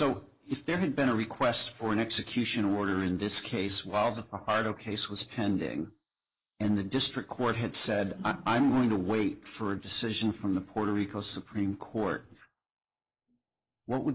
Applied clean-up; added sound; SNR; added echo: neural mask model Resemble Enhance denoiser.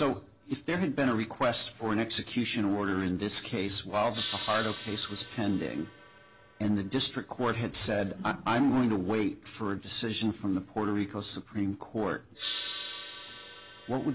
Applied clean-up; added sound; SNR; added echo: none; Gong; 14 dB; none.